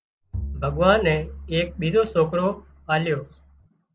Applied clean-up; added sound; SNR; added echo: none; Bowed string instrument; 13 dB; none.